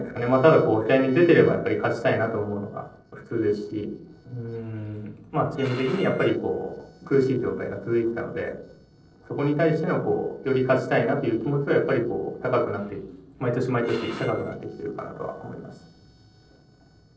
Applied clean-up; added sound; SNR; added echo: neural separator model SepFormer DNS4.